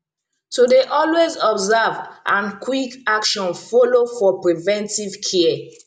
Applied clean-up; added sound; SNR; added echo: none; none; none; none.